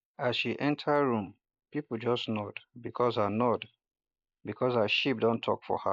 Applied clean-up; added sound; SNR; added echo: neural mask model Resemble Enhance denoiser.